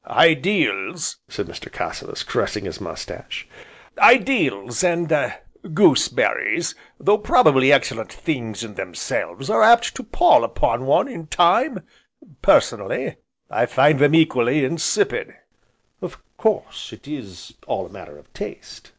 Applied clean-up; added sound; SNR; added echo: none; none; none; none.